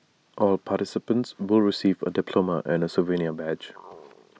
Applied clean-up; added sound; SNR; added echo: none; none; none; none.